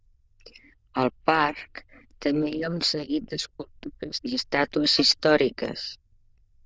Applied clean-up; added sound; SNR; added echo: neural diffusion model UNIVERSE++.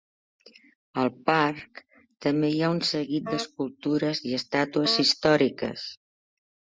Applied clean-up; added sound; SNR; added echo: classical method Wiener filter.